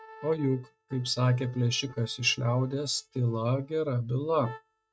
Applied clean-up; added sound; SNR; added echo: neural mask model RNNoise.